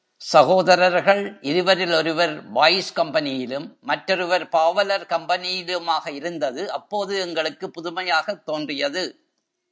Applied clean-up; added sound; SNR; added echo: none; none; none; none.